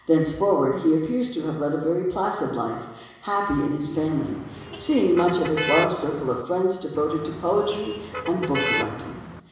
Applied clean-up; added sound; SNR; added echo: none; Motor vehicle (road); 8 dB; reverberation time 1.0 s.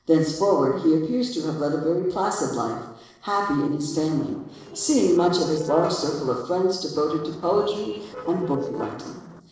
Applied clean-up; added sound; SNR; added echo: neural separator model SepFormer DNS4.